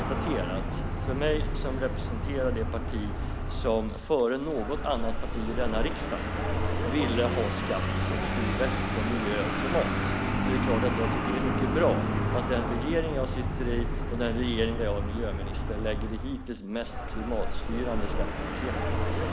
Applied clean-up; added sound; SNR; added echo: none; Vehicle; -3 dB; none.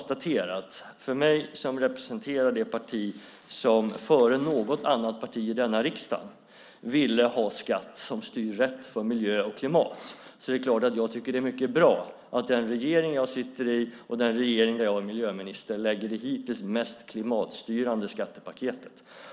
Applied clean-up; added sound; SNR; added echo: none; none; none; none.